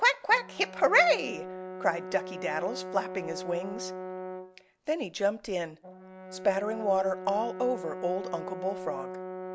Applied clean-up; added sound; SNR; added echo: none; Brass instrument; 10 dB; none.